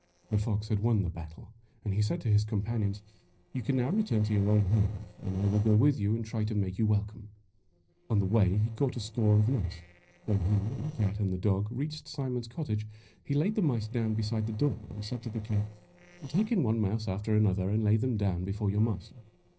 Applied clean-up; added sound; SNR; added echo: neural separator model SepFormer DNS4.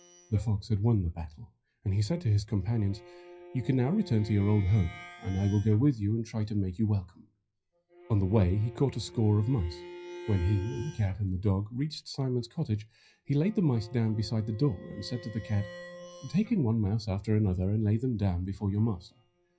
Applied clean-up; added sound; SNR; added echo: classical method WPE with log-MMSE.